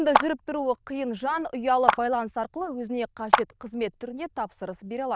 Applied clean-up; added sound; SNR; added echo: neural diffusion model UNIVERSE++.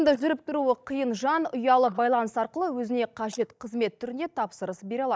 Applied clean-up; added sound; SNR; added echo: neural mask model DeepFilterNet 3.